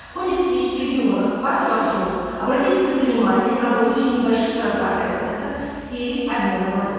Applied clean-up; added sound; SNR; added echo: none; Cricket; 12 dB; reverberation time 2.1 s.